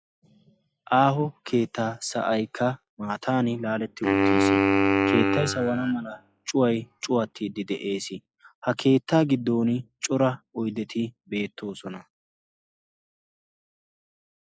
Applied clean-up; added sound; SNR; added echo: classical method log-MMSE.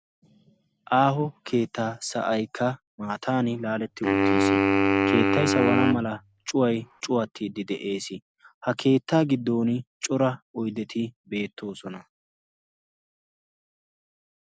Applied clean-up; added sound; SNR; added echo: none; Wind instrument, woodwind instrument; -3 dB; none.